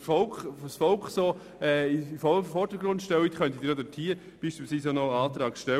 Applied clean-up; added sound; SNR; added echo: none; none; none; none.